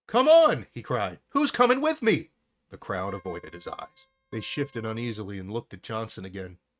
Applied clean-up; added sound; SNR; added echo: neural mask model RNNoise.